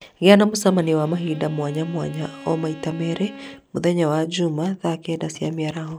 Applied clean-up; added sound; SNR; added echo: none; Bowed string instrument; 18 dB; none.